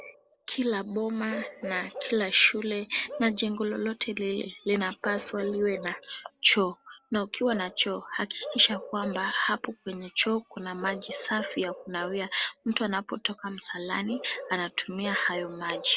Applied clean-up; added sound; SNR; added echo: none; Bark / Livestock, farm animals, working animals; 15 dB; none.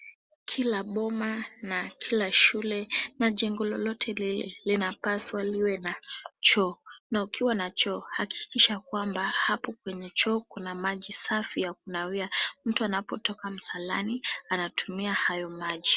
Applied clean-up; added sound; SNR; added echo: none; none; none; none.